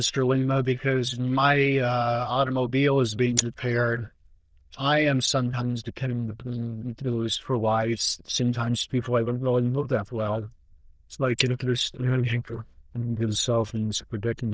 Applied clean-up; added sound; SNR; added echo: neural diffusion model UNIVERSE++.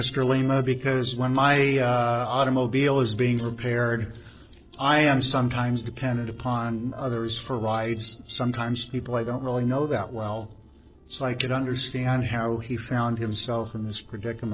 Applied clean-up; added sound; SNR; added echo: neural separator model SepFormer DNS4.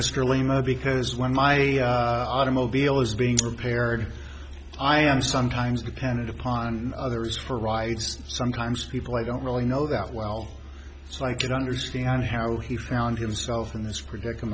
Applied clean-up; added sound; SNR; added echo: none; none; none; none.